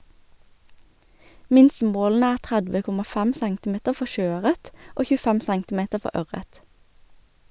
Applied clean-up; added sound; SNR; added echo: none; none; none; none.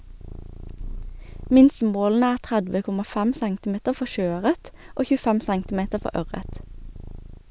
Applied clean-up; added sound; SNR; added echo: none; Purr; 15 dB; none.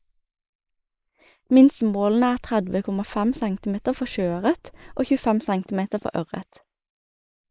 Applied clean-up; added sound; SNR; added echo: neural mask model Resemble Enhance denoiser.